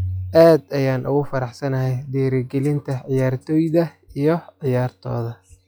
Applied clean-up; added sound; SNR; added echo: classical method log-MMSE.